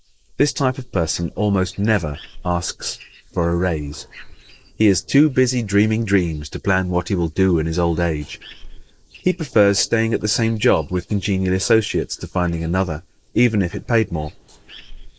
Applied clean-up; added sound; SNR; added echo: neural mask model Resemble Enhance denoiser.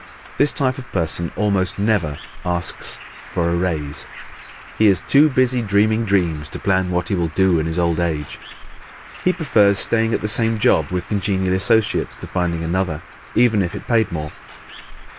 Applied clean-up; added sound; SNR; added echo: none; Bird; 18 dB; none.